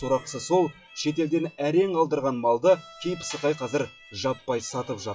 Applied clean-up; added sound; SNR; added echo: classical method WPE with log-MMSE.